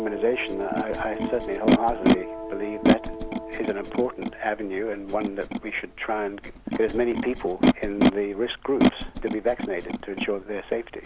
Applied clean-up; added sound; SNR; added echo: none; Animal; 0 dB; none.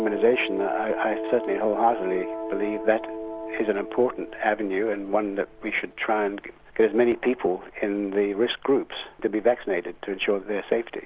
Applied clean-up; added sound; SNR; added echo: none; none; none; none.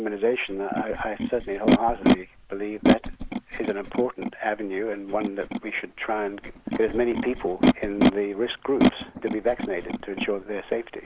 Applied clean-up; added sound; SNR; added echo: neural mask model Resemble Enhance denoiser.